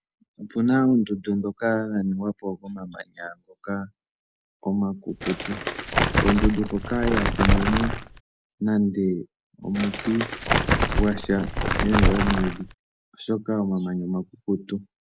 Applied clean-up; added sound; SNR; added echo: none; Crumpling, crinkling; -2 dB; none.